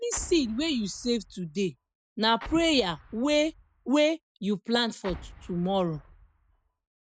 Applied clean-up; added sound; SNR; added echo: none; Explosion; 18 dB; none.